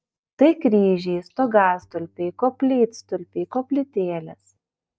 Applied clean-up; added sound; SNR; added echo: neural mask model DeepFilterNet 3.